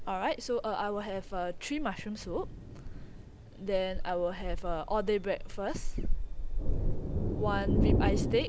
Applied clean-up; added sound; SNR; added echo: none; Thunder; -3 dB; none.